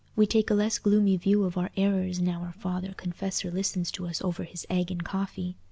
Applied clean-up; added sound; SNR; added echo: none; none; none; none.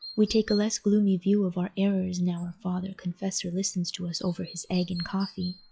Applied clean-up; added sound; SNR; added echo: classical method log-MMSE.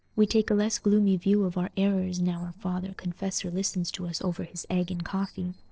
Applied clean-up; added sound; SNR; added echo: neural separator model SepFormer DNS4.